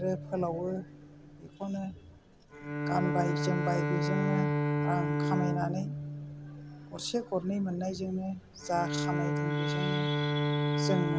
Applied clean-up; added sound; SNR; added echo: none; Bowed string instrument; -2 dB; none.